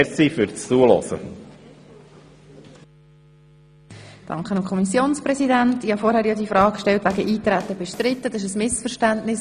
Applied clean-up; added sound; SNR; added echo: none; Drum / Drum kit; 17 dB; none.